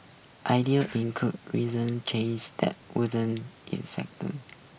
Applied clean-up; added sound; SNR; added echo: none; none; none; none.